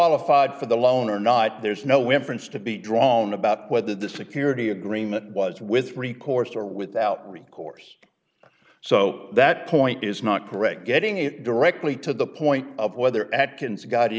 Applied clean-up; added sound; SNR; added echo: none; none; none; none.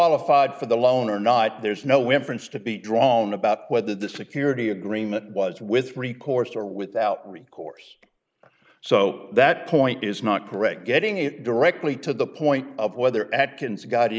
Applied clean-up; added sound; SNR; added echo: neural mask model Resemble Enhance denoiser.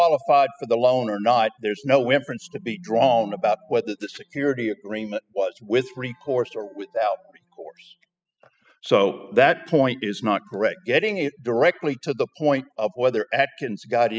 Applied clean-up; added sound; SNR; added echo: classical method spectral subtraction.